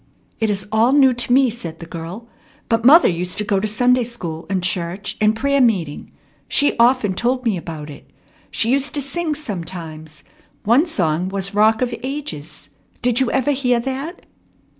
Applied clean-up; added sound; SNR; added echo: none; none; none; none.